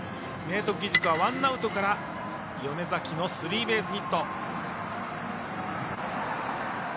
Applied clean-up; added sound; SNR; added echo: none; none; none; none.